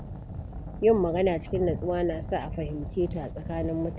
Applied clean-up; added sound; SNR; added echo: none; Fire; 9 dB; none.